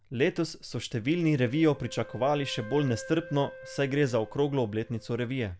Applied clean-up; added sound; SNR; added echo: none; Wind instrument, woodwind instrument; 19 dB; none.